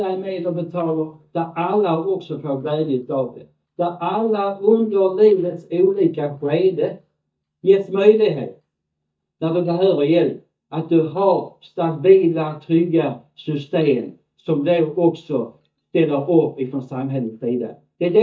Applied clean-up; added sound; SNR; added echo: neural mask model DeepFilterNet 3.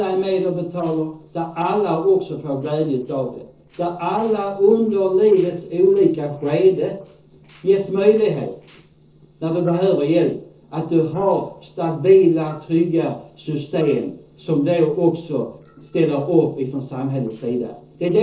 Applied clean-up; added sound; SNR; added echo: neural separator model SepFormer DNS4.